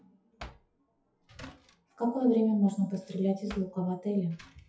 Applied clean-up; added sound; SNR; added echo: classical method WPE with log-MMSE.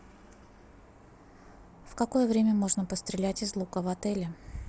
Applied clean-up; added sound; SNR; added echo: none; none; none; none.